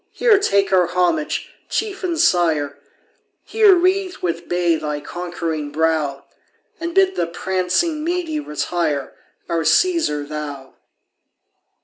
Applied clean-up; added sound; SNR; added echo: none; none; none; none.